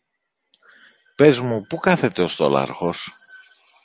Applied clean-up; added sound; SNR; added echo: none; none; none; none.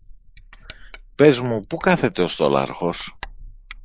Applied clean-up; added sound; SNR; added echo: neural mask model Resemble Enhance denoiser.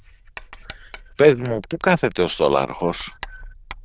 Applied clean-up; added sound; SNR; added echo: neural diffusion model UNIVERSE++.